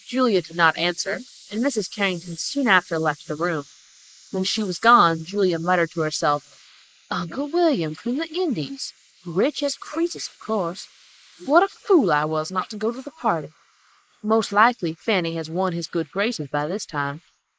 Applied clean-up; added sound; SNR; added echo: neural mask model Resemble Enhance denoiser.